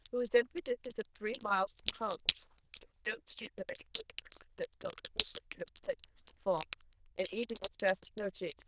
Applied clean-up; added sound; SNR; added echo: neural diffusion model UNIVERSE++.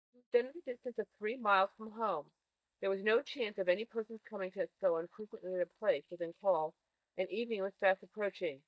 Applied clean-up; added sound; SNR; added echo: neural mask model DeepFilterNet 3.